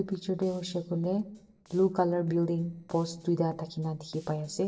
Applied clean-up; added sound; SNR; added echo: neural separator model SepFormer DNS4.